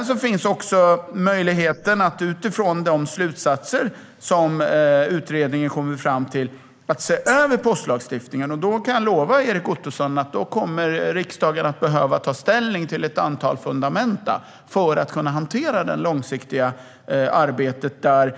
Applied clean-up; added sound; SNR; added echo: neural mask model Resemble Enhance denoiser.